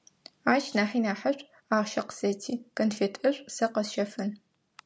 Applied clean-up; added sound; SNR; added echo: none; none; none; none.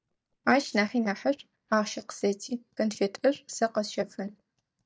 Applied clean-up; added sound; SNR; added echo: neural mask model DeepFilterNet 3.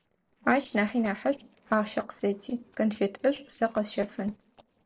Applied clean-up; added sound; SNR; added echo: neural separator model SepFormer DNS4.